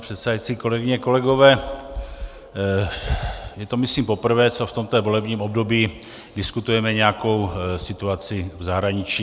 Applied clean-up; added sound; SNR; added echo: none; none; none; none.